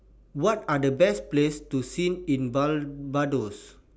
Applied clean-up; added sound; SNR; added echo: none; none; none; none.